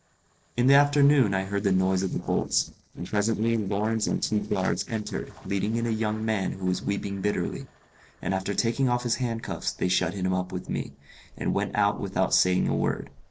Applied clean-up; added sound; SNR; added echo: neural separator model SepFormer DNS4.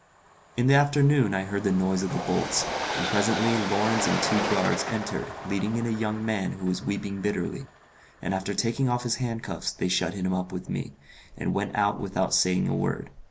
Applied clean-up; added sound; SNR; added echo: none; Train; 8 dB; none.